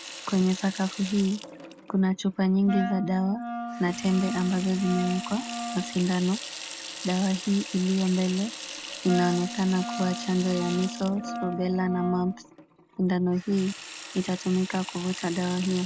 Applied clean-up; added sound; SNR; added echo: none; Wind instrument, woodwind instrument + Sink (filling or washing) / Water tap, faucet; 10 dB; none.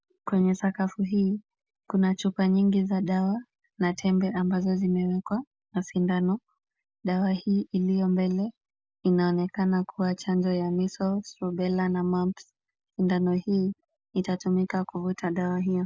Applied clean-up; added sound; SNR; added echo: none; none; none; none.